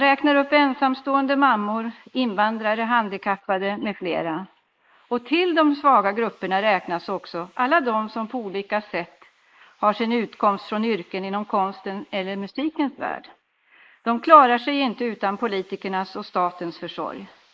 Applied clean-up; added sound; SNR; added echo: neural mask model Resemble Enhance denoiser.